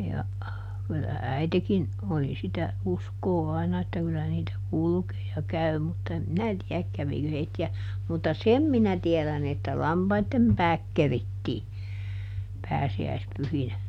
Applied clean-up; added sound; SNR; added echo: none; none; none; none.